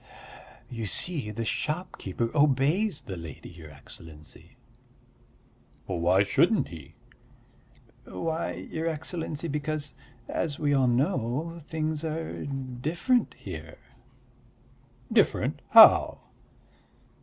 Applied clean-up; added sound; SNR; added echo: none; none; none; none.